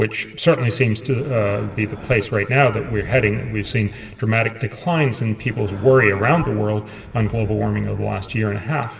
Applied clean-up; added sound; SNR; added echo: none; Breathing; 18 dB; reverberation time 2.9 s.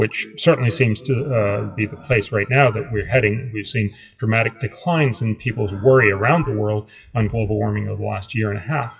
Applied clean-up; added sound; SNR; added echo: classical method WPE with log-MMSE.